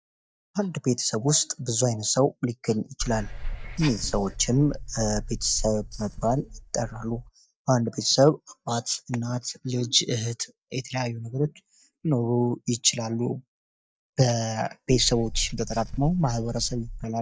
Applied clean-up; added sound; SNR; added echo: neural mask model DeepFilterNet 3.